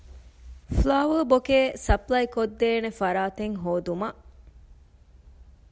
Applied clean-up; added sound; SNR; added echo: none; none; none; none.